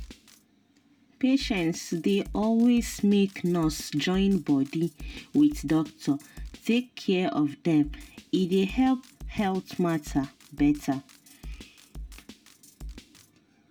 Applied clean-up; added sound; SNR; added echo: none; Drum kit; 17 dB; none.